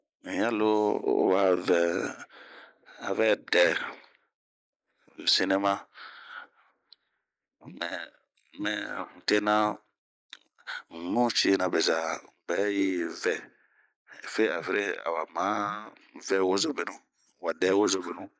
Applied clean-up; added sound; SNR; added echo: neural mask model Resemble Enhance denoiser.